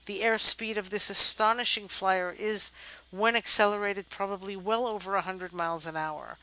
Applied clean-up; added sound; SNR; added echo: none; none; none; none.